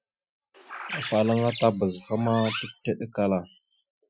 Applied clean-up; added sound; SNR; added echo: classical method Wiener filter.